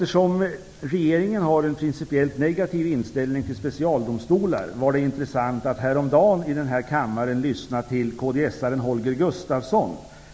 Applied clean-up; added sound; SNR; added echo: none; none; none; none.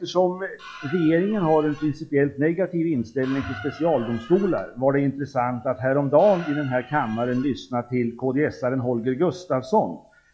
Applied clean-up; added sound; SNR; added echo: classical method log-MMSE.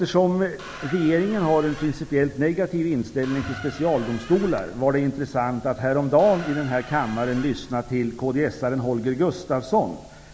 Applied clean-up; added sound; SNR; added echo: none; Squeak; 16 dB; none.